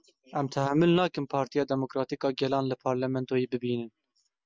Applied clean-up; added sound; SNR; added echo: none; none; none; none.